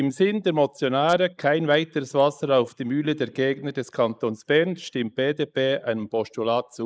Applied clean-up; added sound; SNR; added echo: neural mask model Resemble Enhance denoiser.